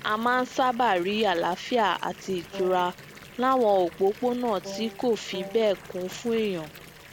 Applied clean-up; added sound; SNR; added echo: none; Wind instrument, woodwind instrument + Fill (with liquid) / Bathtub (filling or washing) / Water tap, faucet; 17 dB; none.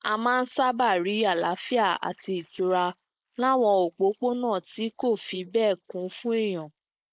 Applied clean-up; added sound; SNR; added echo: neural mask model Resemble Enhance denoiser.